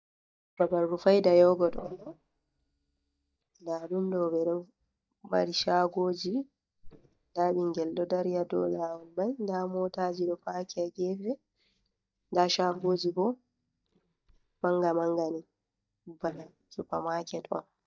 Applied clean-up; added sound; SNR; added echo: neural mask model DeepFilterNet 3.